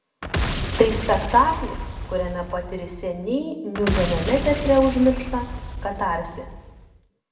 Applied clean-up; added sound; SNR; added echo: none; Boom; 5 dB; reverberation time 1.0 s.